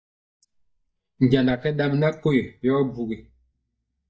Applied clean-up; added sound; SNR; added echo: neural mask model DeepFilterNet 3.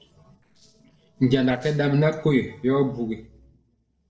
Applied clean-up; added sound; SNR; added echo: neural separator model SepFormer DNS4.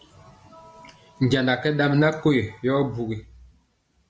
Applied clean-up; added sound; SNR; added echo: none; none; none; none.